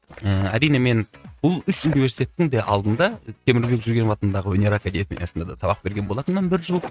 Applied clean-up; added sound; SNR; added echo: neural mask model RNNoise.